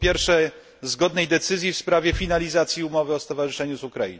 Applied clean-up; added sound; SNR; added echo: none; Bass drum; 14 dB; none.